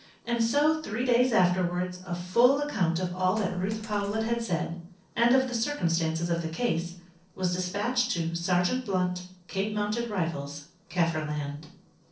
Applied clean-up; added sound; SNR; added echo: neural separator model SepFormer DNS4.